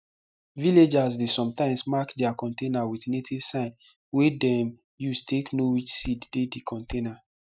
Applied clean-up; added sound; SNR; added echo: neural mask model RNNoise.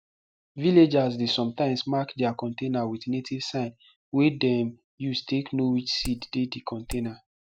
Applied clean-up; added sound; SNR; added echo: none; Hammer; 12 dB; none.